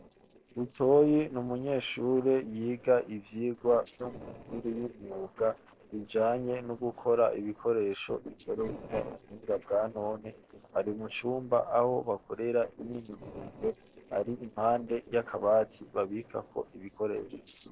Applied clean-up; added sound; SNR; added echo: neural separator model SepFormer DNS4.